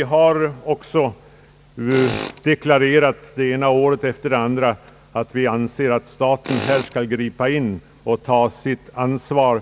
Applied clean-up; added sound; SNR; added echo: none; Tools; 15 dB; none.